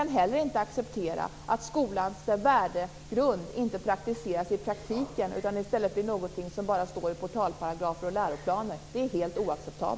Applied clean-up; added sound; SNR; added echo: none; none; none; none.